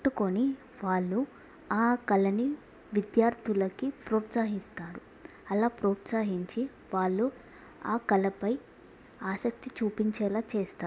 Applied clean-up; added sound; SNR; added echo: none; none; none; none.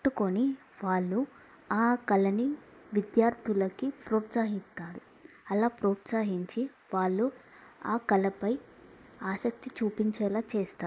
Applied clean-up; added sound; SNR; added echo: neural mask model Resemble Enhance denoiser.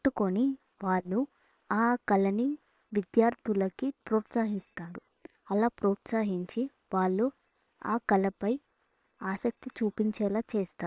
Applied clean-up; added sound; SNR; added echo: neural separator model SepFormer WHAM!.